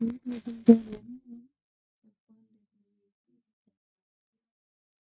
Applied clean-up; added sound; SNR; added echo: neural mask model DeepFilterNet 3.